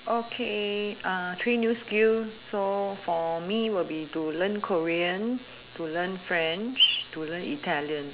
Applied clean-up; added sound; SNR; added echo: none; none; none; none.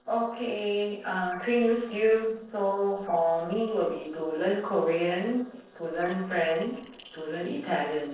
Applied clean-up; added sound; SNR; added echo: neural separator model SepFormer DNS4.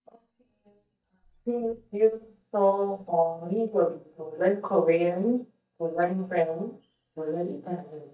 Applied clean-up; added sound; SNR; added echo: neural mask model DeepFilterNet 3.